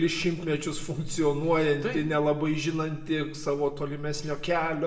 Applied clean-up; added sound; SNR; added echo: none; none; none; reverberation time 0.6 s.